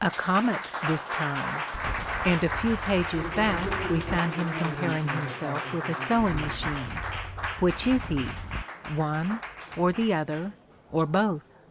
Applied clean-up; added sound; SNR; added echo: none; Wind + Applause; 5 dB; none.